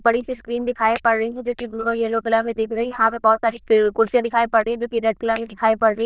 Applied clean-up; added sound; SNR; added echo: neural diffusion model UNIVERSE++.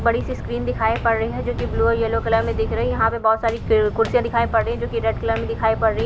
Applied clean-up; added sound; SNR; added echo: none; Walk, footsteps; 6 dB; none.